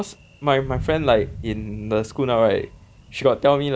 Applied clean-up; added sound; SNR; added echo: none; Thunder; 15 dB; none.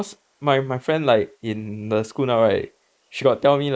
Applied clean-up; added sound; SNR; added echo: neural mask model Resemble Enhance denoiser.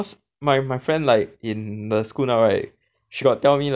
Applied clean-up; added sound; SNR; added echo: none; none; none; none.